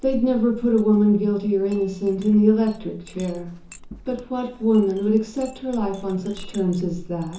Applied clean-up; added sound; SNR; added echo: none; Chink, clink; 18 dB; reverberation time 0.7 s.